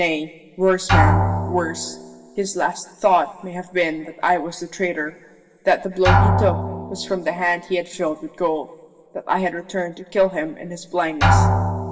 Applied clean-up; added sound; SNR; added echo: none; Drum; 0 dB; reverberation time 3.0 s.